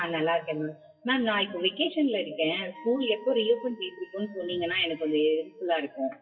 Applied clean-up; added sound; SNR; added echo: classical method WPE with log-MMSE.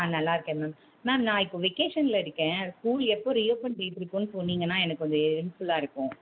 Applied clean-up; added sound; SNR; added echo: none; none; none; none.